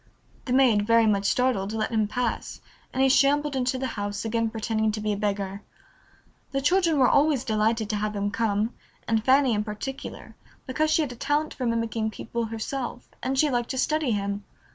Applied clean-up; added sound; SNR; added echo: none; none; none; none.